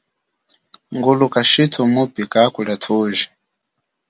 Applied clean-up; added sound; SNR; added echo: none; none; none; none.